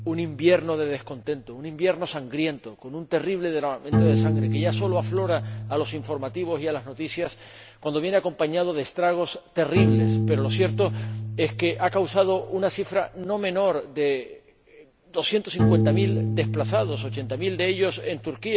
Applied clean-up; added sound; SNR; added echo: none; Piano; 2 dB; none.